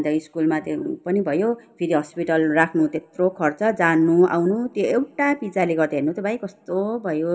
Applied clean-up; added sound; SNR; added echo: none; none; none; reverberation time 0.5 s.